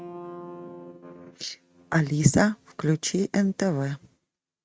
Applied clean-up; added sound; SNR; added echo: neural mask model RNNoise.